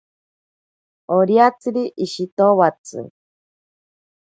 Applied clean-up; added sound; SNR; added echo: none; none; none; none.